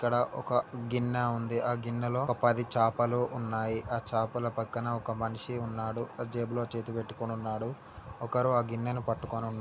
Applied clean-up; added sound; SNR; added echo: none; none; none; none.